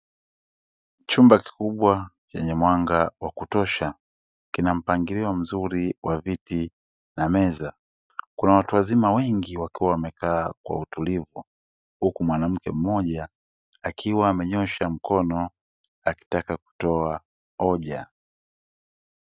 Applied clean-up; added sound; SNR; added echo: none; none; none; none.